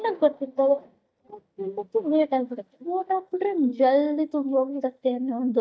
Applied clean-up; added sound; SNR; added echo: neural mask model DeepFilterNet 3.